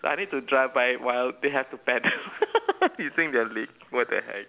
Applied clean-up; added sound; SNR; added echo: none; none; none; none.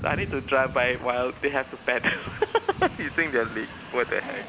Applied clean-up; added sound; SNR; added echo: none; Train; 12 dB; none.